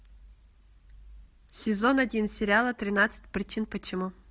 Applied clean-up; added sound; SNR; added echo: none; none; none; none.